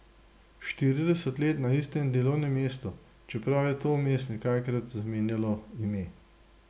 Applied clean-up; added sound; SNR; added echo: none; none; none; none.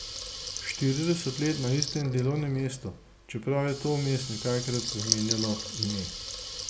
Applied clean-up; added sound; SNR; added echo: none; Water tap, faucet / Liquid; 6 dB; none.